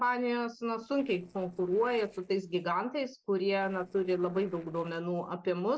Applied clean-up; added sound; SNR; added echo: neural separator model SepFormer DNS4.